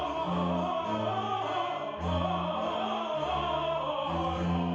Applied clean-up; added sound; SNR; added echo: none; none; none; none.